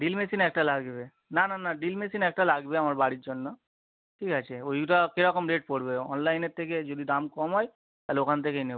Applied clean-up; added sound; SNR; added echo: none; none; none; none.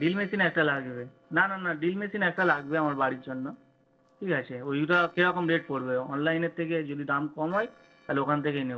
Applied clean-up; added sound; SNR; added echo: neural separator model SepFormer DNS4.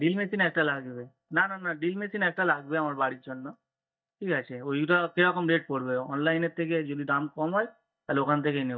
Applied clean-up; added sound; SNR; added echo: neural mask model DeepFilterNet 3.